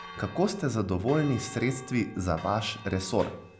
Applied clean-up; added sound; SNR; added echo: none; Church bell; 17 dB; none.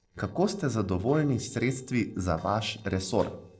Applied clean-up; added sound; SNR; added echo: neural separator model SepFormer DNS4.